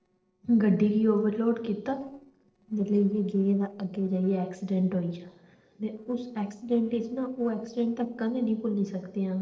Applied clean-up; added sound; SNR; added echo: neural separator model SepFormer DNS4.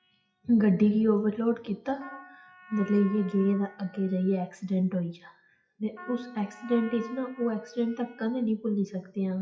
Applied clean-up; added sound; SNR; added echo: classical method WPE with log-MMSE.